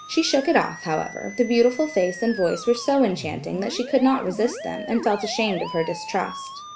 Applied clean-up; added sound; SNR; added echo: none; Musical instrument; 13 dB; none.